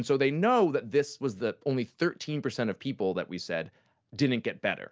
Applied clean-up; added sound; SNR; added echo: none; none; none; none.